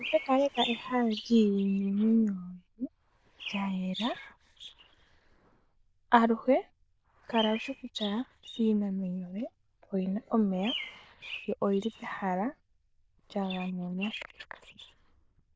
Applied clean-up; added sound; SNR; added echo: neural diffusion model UNIVERSE++.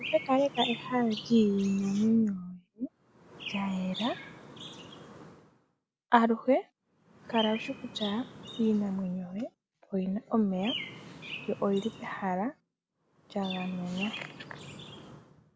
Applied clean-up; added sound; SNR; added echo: none; Chirp, tweet; 13 dB; none.